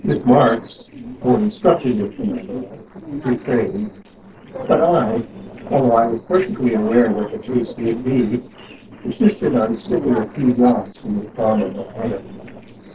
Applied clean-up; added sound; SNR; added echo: neural separator model SepFormer DNS4.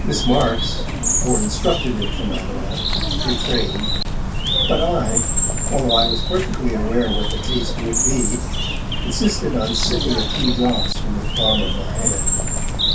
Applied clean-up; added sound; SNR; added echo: none; Bird; -4 dB; reverberation time 0.2 s.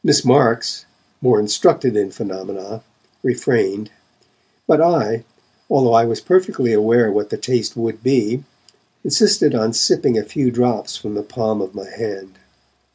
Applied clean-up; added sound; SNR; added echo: none; none; none; none.